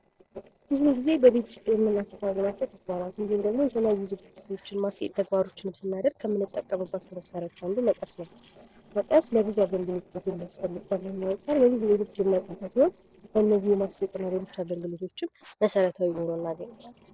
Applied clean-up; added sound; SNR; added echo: neural separator model SepFormer DNS4.